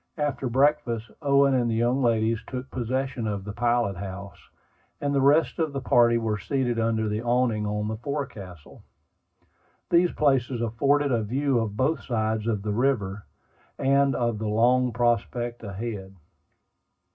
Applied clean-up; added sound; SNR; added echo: none; none; none; reverberation time 0.4 s.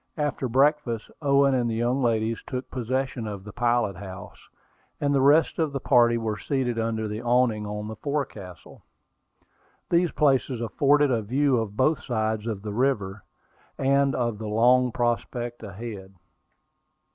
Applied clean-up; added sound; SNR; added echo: none; none; none; none.